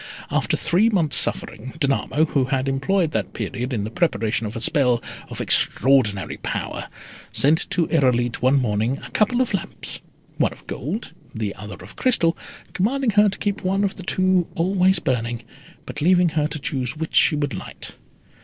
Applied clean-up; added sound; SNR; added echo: neural separator model SepFormer DNS4.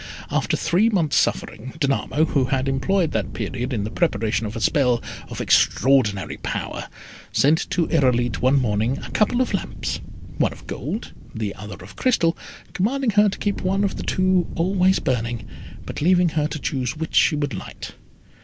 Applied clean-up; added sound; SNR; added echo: none; Fire; 10 dB; none.